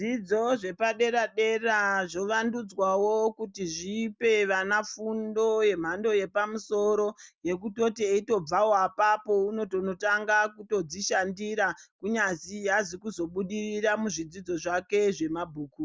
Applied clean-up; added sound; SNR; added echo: none; none; none; none.